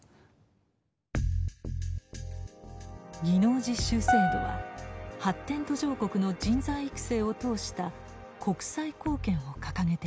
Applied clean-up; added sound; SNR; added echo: none; Piano; 0 dB; none.